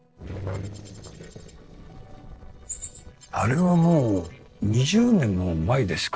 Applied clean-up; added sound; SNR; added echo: neural separator model SepFormer DNS4.